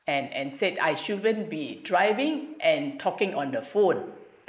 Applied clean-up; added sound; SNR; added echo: neural mask model Resemble Enhance denoiser.